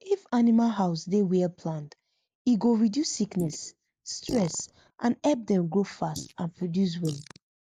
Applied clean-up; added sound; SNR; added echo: neural mask model Resemble Enhance denoiser.